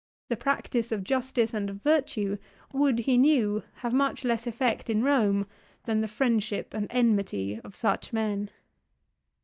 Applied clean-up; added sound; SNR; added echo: neural mask model DeepFilterNet 3.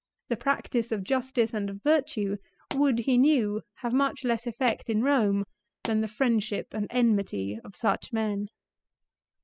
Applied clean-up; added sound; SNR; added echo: classical method spectral subtraction.